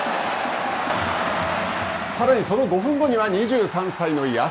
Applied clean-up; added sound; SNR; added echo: none; none; none; none.